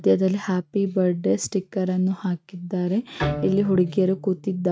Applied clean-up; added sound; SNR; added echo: neural mask model RNNoise.